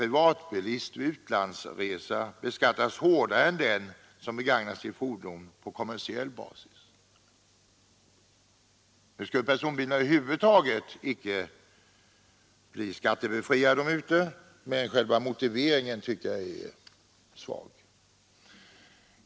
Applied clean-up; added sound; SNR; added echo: none; none; none; none.